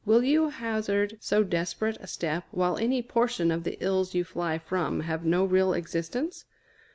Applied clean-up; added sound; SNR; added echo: none; none; none; none.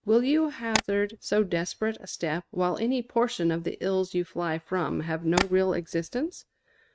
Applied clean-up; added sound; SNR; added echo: neural mask model RNNoise.